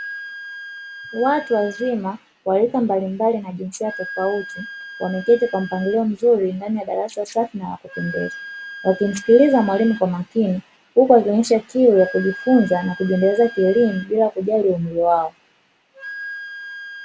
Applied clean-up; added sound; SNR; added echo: none; Wind instrument, woodwind instrument; 17 dB; none.